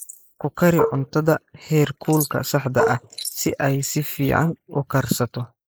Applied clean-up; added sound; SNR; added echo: neural mask model Resemble Enhance denoiser.